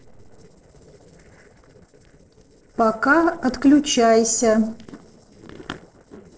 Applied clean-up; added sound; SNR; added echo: neural separator model SepFormer DNS4.